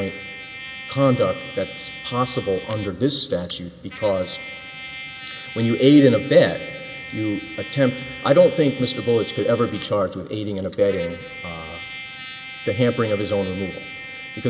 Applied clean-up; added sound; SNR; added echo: none; Trumpet; 15 dB; none.